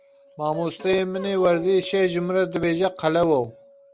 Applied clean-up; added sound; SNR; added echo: none; Acoustic guitar; 19 dB; none.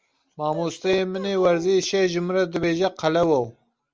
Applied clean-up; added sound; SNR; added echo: none; none; none; none.